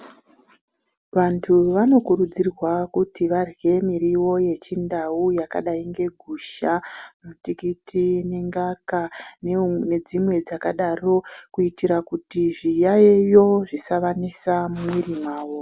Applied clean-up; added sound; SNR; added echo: none; none; none; none.